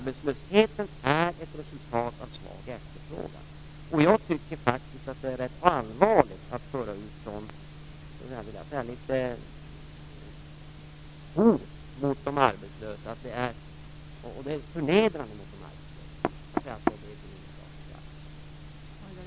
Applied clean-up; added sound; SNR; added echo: none; none; none; none.